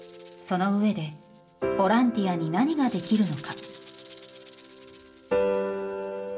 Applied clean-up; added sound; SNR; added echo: none; Rattle (instrument); 17 dB; reverberation time 0.3 s.